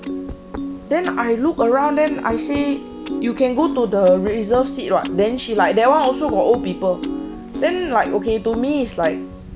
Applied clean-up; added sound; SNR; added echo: none; Piano; 9 dB; none.